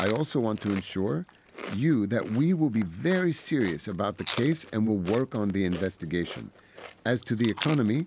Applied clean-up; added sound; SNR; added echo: none; Chewing, mastication; 12 dB; none.